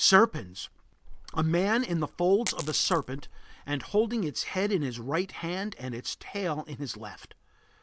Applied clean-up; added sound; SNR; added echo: none; Coin (dropping); 12 dB; none.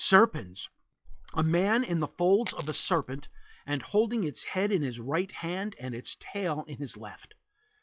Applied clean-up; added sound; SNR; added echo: classical method log-MMSE.